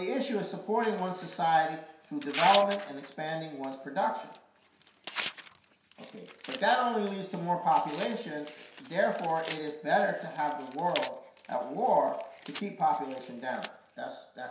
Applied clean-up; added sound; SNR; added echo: none; Tearing; 9 dB; reverberation time 0.7 s.